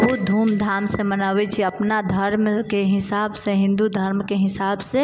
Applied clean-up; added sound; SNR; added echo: none; Door / Bell; 9 dB; none.